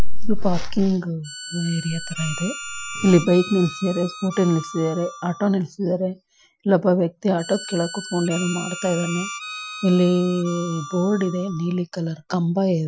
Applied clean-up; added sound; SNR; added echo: classical method Wiener filter.